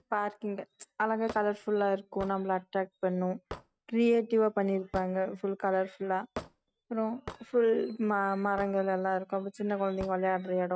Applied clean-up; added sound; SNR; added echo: neural mask model RNNoise.